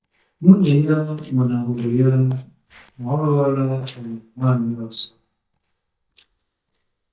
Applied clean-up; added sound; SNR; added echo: neural mask model DeepFilterNet 3.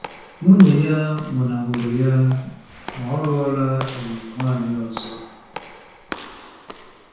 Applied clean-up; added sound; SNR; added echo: none; Walk, footsteps / Slam; 17 dB; reverberation time 0.6 s.